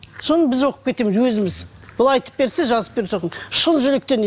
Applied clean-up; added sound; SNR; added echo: none; none; none; none.